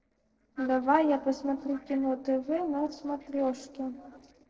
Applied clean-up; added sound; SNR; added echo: neural separator model SepFormer DNS4.